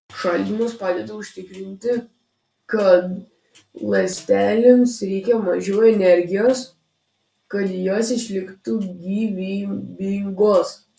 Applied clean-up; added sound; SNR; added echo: neural separator model SepFormer DNS4.